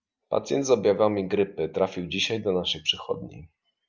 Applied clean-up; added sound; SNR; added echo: none; none; none; none.